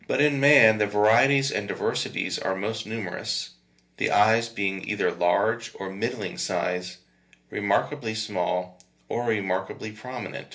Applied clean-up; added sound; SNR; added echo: none; none; none; reverberation time 0.3 s.